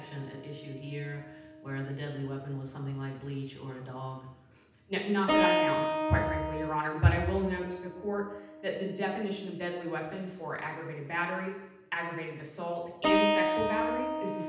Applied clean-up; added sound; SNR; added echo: none; Keyboard (musical); 1 dB; reverberation time 0.9 s.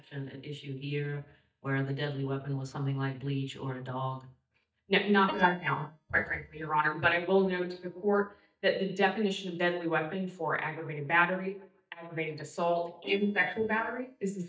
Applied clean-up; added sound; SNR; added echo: neural mask model DeepFilterNet 3.